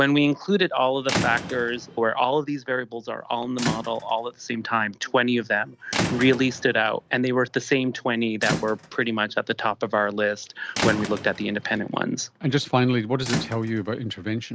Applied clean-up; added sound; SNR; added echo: none; Squeak / Rattle / Slam; 10 dB; none.